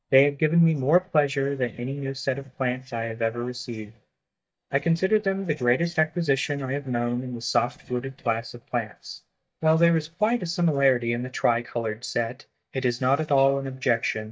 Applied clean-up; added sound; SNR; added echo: neural mask model DeepFilterNet 3.